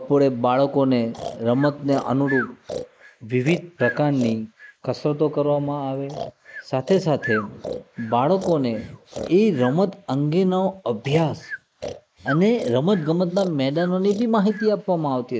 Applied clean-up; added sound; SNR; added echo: neural mask model Resemble Enhance denoiser.